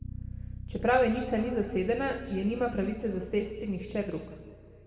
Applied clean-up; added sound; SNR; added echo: none; Bass guitar; 12 dB; reverberation time 1.8 s.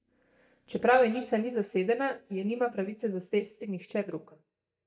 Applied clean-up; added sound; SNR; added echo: neural mask model DeepFilterNet 3.